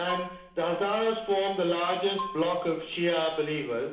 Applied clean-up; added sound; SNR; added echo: none; Marimba, xylophone; 14 dB; reverberation time 0.7 s.